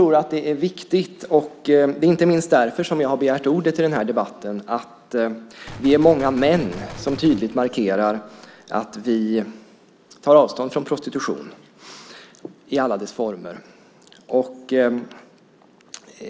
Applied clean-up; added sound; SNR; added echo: none; Gunshot, gunfire; 17 dB; none.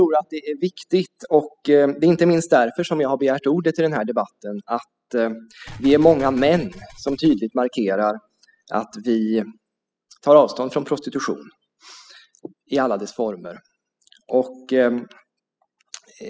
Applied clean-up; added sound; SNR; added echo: classical method spectral subtraction.